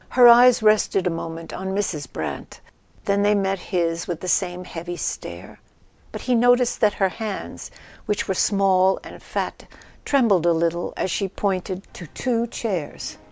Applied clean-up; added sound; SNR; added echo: none; none; none; none.